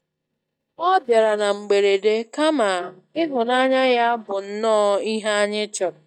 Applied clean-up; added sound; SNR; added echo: neural mask model DeepFilterNet 3.